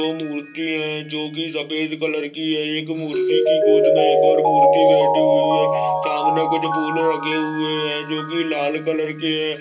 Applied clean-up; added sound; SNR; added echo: none; Mallet percussion; -3 dB; reverberation time 0.2 s.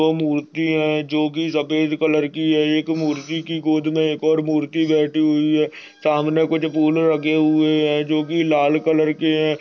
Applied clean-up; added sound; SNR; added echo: none; none; none; none.